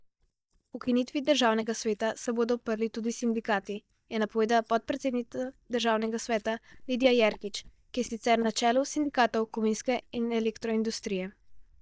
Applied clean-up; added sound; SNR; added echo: neural mask model DeepFilterNet 3.